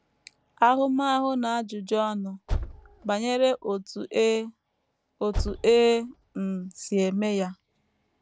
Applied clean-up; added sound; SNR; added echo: none; Car; 8 dB; none.